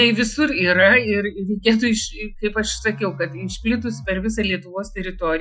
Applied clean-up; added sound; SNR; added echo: classical method Wiener filter.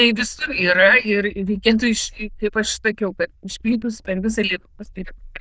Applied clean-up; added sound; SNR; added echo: neural diffusion model UNIVERSE++.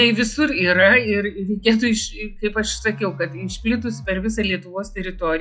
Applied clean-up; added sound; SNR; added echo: classical method log-MMSE.